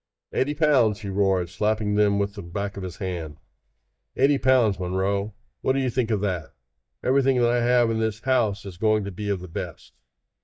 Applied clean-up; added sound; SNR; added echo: neural mask model DeepFilterNet 3.